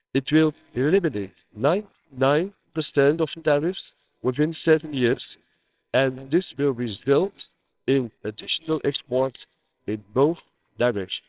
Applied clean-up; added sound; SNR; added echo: neural separator model SepFormer WHAMR!.